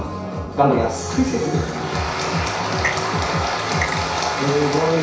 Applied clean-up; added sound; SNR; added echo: none; Clock; 11 dB; reverberation time 0.6 s.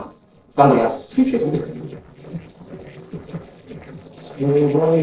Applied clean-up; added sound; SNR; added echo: neural separator model SepFormer DNS4.